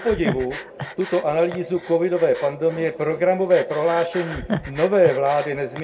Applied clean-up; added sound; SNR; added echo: none; Breathing; 12 dB; reverberation time 0.1 s.